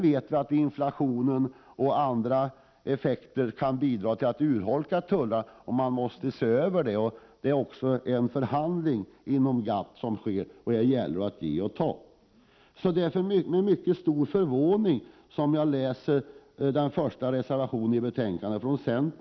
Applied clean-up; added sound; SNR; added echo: none; none; none; none.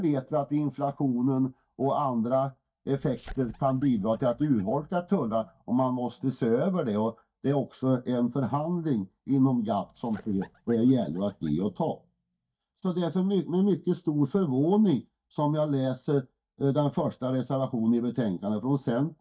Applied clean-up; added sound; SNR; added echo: neural mask model DeepFilterNet 3.